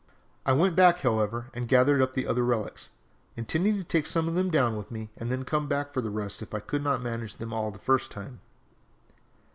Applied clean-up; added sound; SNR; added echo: none; none; none; none.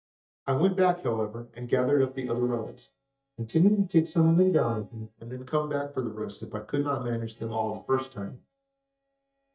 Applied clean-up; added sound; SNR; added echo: neural mask model DeepFilterNet 3.